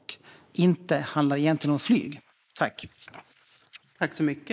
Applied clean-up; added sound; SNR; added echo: neural mask model Resemble Enhance denoiser.